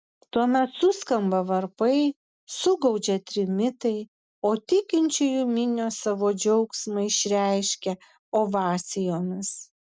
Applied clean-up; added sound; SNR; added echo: none; none; none; none.